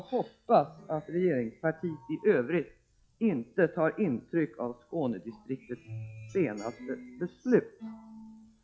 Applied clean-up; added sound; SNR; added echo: classical method log-MMSE.